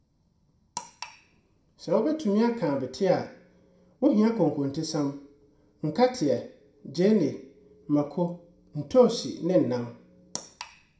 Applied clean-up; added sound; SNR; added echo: none; none; none; reverberation time 0.4 s.